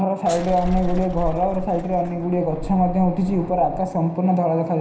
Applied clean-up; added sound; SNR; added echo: none; Bus / Engine; 9 dB; reverberation time 0.9 s.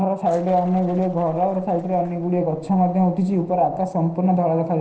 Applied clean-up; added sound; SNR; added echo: neural separator model SepFormer DNS4.